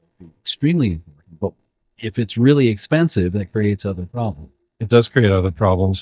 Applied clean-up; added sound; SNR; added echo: neural mask model DeepFilterNet 3.